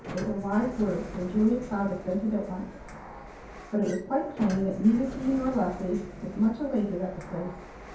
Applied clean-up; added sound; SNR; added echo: none; Sliding door; 13 dB; reverberation time 0.6 s.